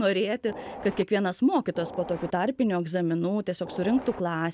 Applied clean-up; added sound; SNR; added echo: none; Train; 13 dB; none.